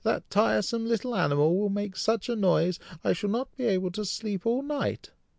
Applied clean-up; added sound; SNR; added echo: none; none; none; none.